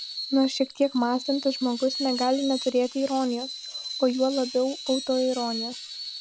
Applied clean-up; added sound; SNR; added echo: none; Screech; 10 dB; none.